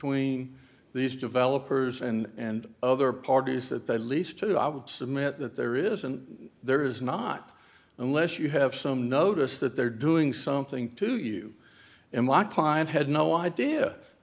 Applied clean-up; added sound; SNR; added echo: none; none; none; none.